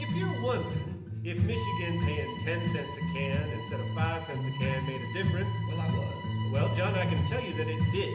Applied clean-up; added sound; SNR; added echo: none; Bowed string instrument; 13 dB; reverberation time 0.8 s.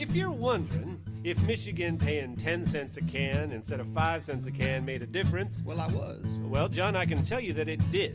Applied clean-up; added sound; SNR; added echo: none; none; none; none.